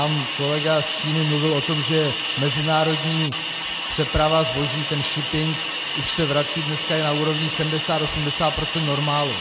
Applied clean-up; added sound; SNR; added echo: none; Hiss; 3 dB; none.